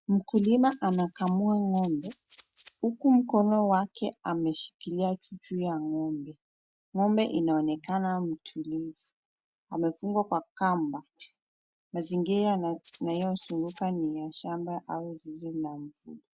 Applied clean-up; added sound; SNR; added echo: none; Rattle (instrument); 14 dB; none.